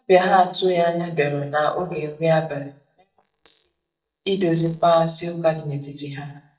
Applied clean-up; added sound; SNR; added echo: neural mask model DeepFilterNet 3.